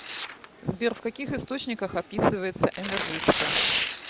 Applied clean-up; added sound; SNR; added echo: none; Tearing; 4 dB; none.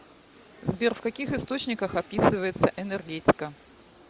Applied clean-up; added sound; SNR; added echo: none; none; none; none.